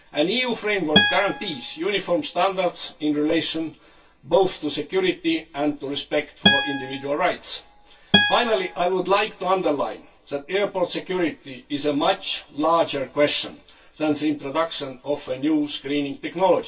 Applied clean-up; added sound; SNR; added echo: none; Acoustic guitar; 1 dB; reverberation time 0.1 s.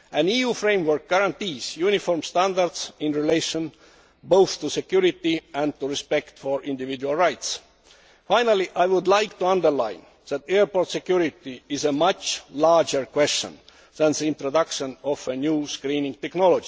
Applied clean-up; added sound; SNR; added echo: none; none; none; none.